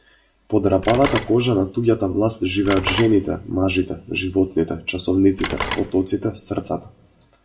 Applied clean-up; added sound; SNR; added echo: none; Telephone; 9 dB; reverberation time 0.4 s.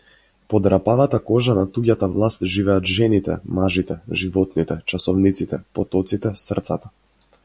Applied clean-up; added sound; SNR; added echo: none; none; none; none.